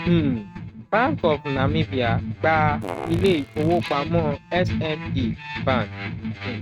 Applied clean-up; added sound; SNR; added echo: neural mask model RNNoise.